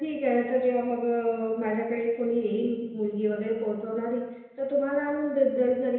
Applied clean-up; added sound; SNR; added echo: none; none; none; reverberation time 1.0 s.